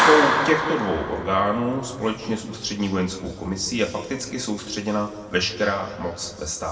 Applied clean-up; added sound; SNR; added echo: none; Clapping; 4 dB; reverberation time 1.5 s.